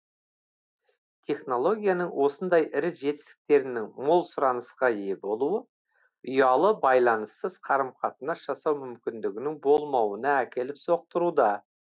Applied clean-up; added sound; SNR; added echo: none; none; none; none.